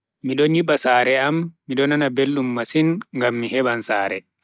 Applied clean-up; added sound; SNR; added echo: none; none; none; none.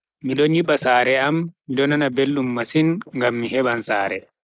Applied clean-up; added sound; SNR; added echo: neural mask model Resemble Enhance denoiser.